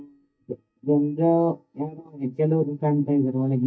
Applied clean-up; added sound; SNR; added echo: neural mask model DeepFilterNet 3.